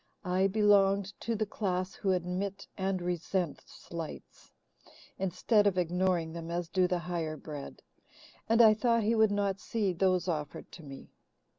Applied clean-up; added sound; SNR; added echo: none; none; none; none.